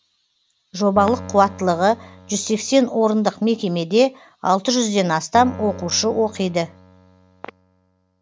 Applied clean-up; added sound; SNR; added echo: none; Keyboard (musical); 19 dB; none.